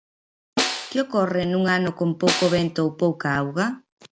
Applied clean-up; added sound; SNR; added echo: none; Snare drum; 7 dB; none.